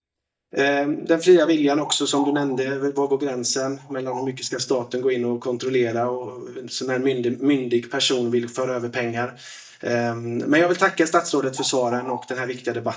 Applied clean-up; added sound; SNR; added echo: neural mask model DeepFilterNet 3.